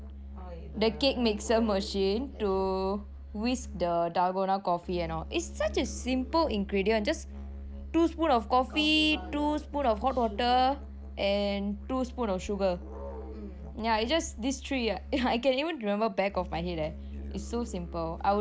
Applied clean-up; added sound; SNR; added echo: none; Musical instrument; 12 dB; none.